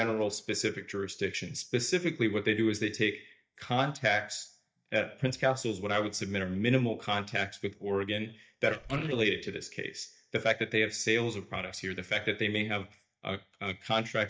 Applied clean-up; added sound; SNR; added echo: neural mask model DeepFilterNet 3.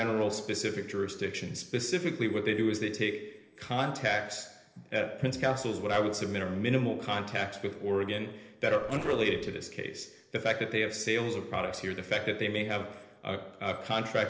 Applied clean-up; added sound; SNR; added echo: neural separator model SepFormer DNS4.